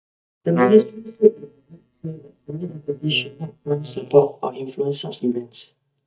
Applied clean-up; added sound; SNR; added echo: neural mask model DeepFilterNet 3.